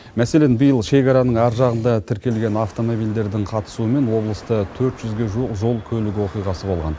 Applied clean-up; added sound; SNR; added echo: none; none; none; none.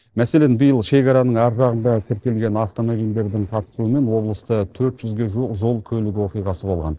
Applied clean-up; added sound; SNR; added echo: neural separator model SepFormer DNS4.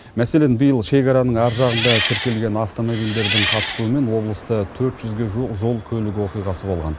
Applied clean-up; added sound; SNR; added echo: none; Engine; 2 dB; none.